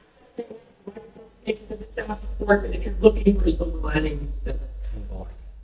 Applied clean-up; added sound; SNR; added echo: neural mask model DeepFilterNet 3.